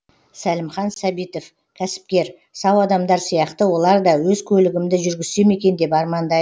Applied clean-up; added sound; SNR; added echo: none; none; none; none.